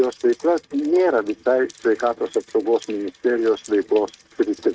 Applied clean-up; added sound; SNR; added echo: neural mask model RNNoise.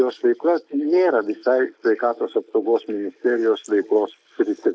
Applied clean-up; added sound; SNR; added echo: neural mask model Resemble Enhance denoiser.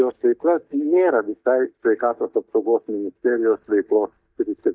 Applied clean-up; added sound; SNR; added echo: neural mask model DeepFilterNet 3.